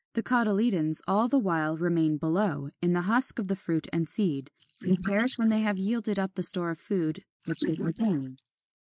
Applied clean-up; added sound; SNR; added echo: neural mask model Resemble Enhance denoiser.